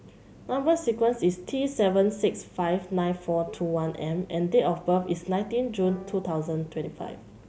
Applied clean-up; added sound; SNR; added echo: none; Wind instrument, woodwind instrument; 19 dB; none.